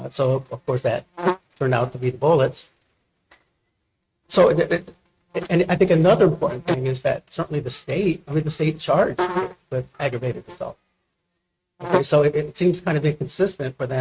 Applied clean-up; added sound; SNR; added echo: neural mask model RNNoise.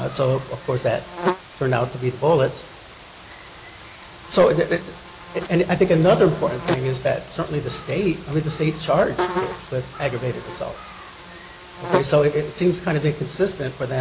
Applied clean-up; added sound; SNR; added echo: none; Buzz; 11 dB; none.